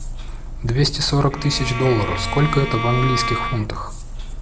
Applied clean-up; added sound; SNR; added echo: none; Bowed string instrument; 7 dB; none.